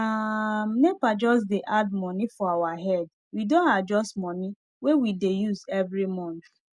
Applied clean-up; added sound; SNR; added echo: none; none; none; none.